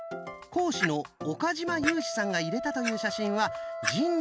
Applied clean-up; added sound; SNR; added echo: none; Clock + Wind instrument, woodwind instrument; 5 dB; none.